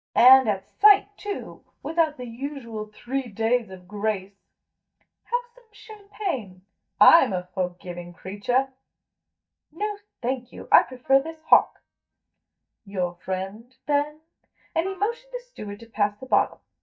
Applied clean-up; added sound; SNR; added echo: neural mask model DeepFilterNet 3.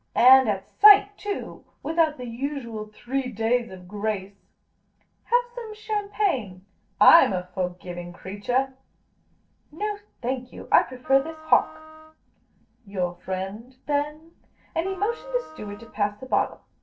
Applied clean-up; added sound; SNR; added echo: neural separator model SepFormer DNS4.